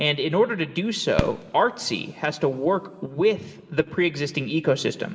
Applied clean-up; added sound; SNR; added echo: none; Fireworks; 11 dB; reverberation time 1.5 s.